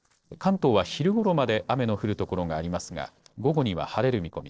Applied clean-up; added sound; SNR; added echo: neural separator model SepFormer DNS4.